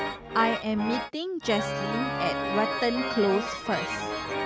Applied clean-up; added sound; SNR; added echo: none; Organ; 2 dB; none.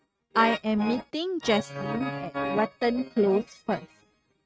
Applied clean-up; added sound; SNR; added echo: neural mask model RNNoise.